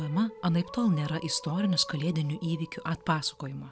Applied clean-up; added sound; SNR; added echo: none; none; none; none.